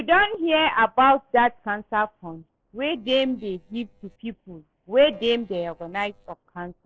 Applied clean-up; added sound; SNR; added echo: neural separator model SepFormer DNS4.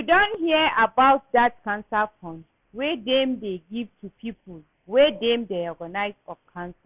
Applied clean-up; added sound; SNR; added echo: none; none; none; none.